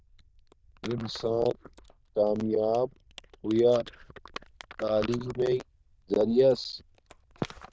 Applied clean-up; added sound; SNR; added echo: neural diffusion model UNIVERSE++.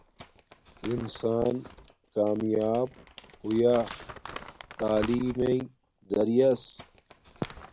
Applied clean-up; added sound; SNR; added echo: none; Crumpling, crinkling; 17 dB; none.